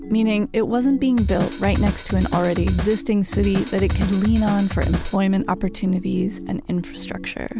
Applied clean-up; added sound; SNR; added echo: none; Drum kit; 3 dB; none.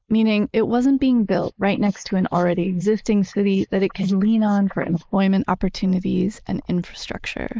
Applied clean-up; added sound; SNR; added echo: neural mask model Resemble Enhance denoiser.